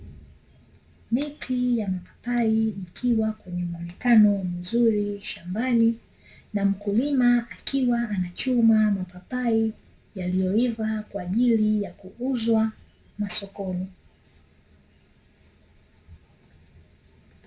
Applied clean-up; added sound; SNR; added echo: none; none; none; reverberation time 0.2 s.